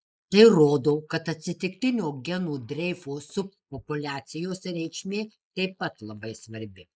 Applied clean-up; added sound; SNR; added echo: neural mask model Resemble Enhance denoiser.